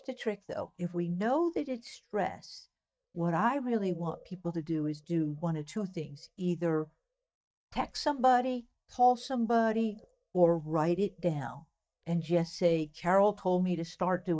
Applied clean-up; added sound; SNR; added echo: neural mask model DeepFilterNet 3.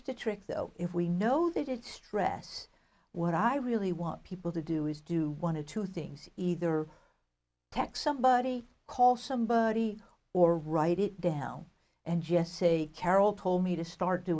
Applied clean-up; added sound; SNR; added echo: none; none; none; none.